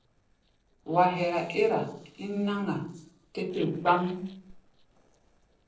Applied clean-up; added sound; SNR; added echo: neural separator model SepFormer DNS4.